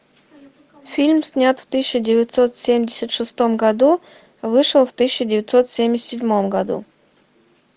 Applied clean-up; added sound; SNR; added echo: none; none; none; none.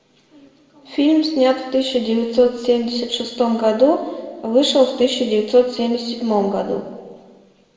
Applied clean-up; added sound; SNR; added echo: none; none; none; reverberation time 1.4 s.